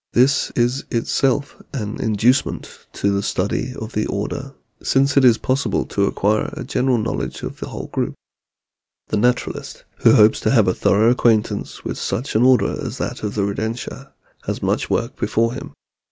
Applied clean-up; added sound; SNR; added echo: none; none; none; none.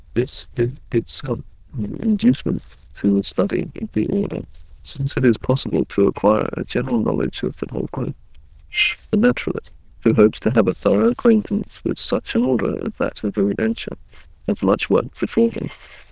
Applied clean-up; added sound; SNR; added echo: neural diffusion model UNIVERSE++.